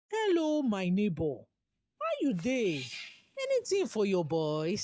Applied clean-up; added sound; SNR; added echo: neural mask model DeepFilterNet 3.